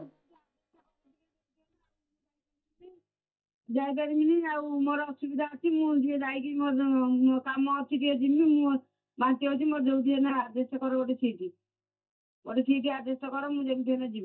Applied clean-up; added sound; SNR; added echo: neural mask model DeepFilterNet 3.